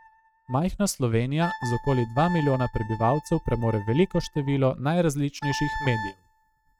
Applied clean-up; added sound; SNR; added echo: neural mask model RNNoise.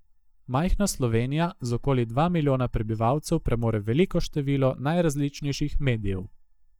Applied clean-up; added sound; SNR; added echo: neural mask model DeepFilterNet 3.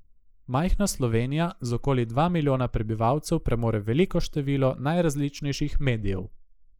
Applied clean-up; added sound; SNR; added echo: neural mask model Resemble Enhance denoiser.